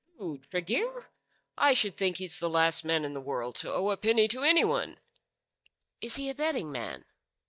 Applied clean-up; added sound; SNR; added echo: neural mask model DeepFilterNet 3.